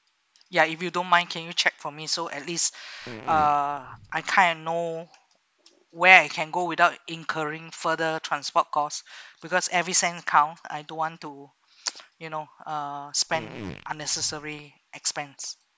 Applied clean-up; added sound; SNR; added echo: none; Fart; 15 dB; none.